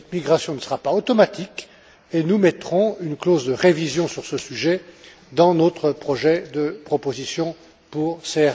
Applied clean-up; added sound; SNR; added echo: none; none; none; none.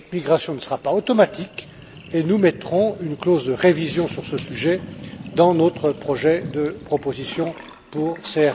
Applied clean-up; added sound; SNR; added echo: none; Sink (filling or washing); 16 dB; none.